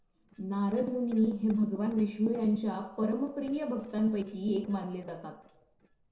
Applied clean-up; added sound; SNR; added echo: neural separator model SepFormer DNS4.